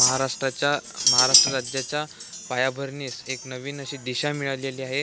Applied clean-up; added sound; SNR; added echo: none; Chink, clink; -1 dB; none.